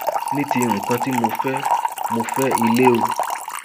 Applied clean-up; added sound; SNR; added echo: none; Fill (with liquid) / Trickle, dribble; 0 dB; none.